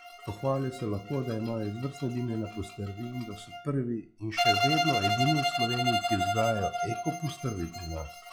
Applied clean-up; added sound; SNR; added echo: classical method log-MMSE.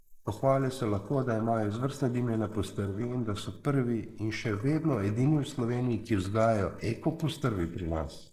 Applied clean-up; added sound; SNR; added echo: neural mask model Resemble Enhance denoiser.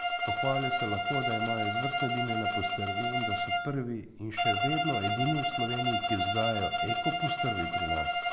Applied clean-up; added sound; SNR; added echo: none; Bowed string instrument; -4 dB; none.